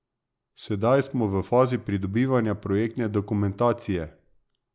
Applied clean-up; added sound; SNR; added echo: none; none; none; none.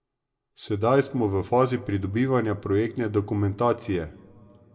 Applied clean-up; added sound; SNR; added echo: none; none; none; reverberation time 0.8 s.